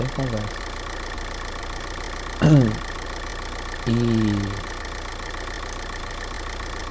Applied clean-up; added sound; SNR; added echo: none; Idling / Car; 5 dB; none.